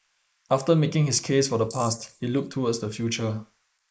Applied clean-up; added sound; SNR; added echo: neural mask model Resemble Enhance denoiser.